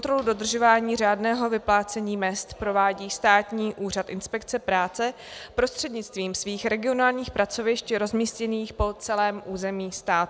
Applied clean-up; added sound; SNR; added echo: none; none; none; none.